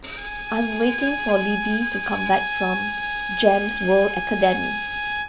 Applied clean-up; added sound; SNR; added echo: none; Bowed string instrument; 3 dB; none.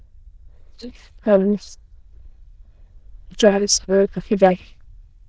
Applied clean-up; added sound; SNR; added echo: neural diffusion model UNIVERSE++.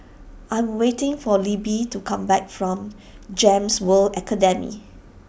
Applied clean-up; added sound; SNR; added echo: none; none; none; none.